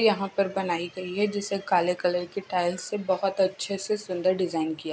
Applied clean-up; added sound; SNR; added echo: none; none; none; none.